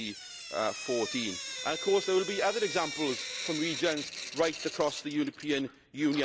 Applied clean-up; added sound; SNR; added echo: none; Drip / Sink (filling or washing); 8 dB; none.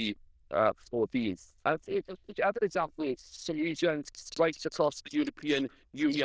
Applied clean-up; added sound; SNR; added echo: neural diffusion model UNIVERSE++.